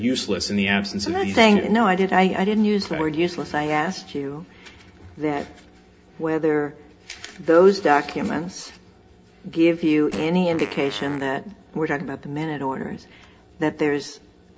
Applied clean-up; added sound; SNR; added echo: none; Fart; 16 dB; reverberation time 0.3 s.